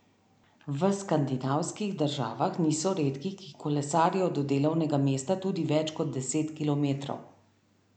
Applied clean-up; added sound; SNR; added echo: none; none; none; none.